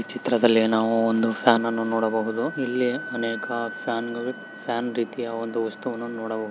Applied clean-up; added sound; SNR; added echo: none; Wind instrument, woodwind instrument; 15 dB; none.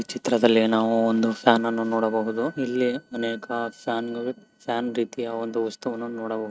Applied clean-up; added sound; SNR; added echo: neural mask model RNNoise.